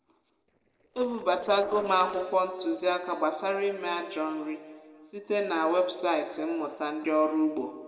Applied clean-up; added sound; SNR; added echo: neural separator model SepFormer DNS4.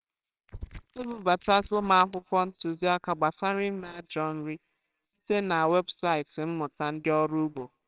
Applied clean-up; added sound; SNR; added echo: neural separator model SepFormer WHAMR!.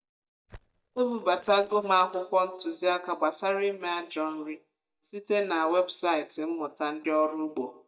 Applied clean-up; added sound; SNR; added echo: neural mask model DeepFilterNet 3.